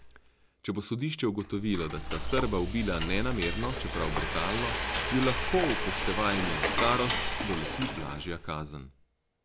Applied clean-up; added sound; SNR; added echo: none; Frying (food); 1 dB; none.